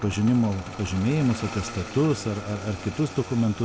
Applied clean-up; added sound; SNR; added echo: none; Engine starting; 12 dB; none.